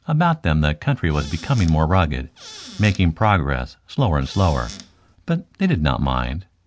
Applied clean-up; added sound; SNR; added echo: none; Squeak / Cupboard open or close; 19 dB; none.